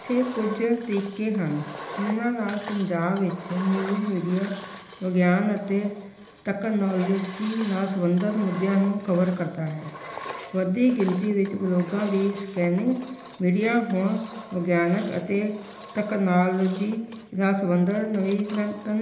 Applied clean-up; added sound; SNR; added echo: none; Engine; 16 dB; reverberation time 1.0 s.